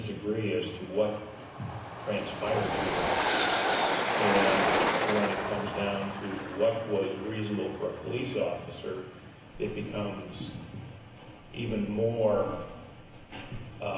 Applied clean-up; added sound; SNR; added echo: none; Train; 1 dB; reverberation time 0.3 s.